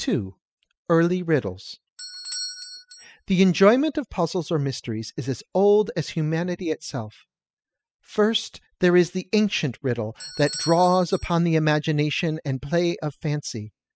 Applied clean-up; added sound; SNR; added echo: classical method spectral subtraction.